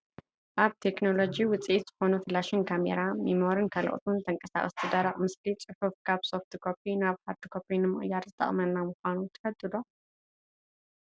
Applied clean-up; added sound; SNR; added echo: none; none; none; none.